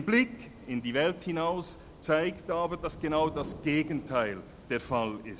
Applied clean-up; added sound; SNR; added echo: none; Thunder / Rain; 17 dB; none.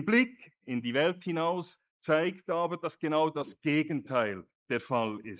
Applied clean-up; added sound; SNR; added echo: neural mask model Resemble Enhance denoiser.